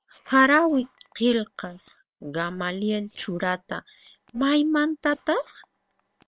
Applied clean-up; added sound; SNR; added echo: neural separator model SepFormer WHAM!.